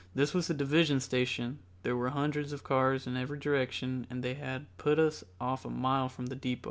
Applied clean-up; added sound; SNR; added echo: none; none; none; none.